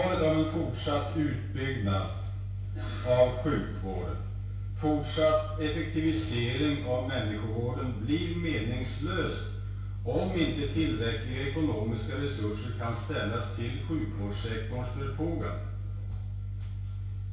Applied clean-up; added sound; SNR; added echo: none; none; none; reverberation time 0.6 s.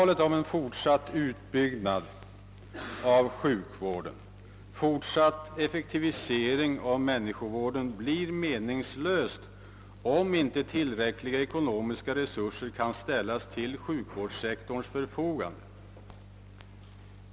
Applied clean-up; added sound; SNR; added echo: none; none; none; none.